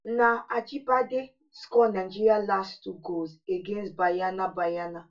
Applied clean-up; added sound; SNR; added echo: none; none; none; reverberation time 0.2 s.